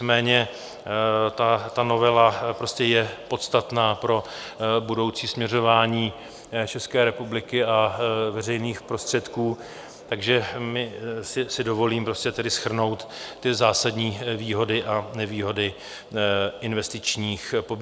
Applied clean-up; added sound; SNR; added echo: none; none; none; none.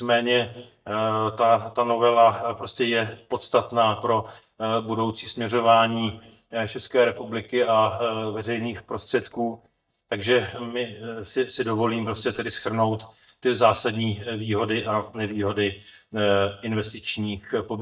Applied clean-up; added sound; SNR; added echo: neural mask model DeepFilterNet 3.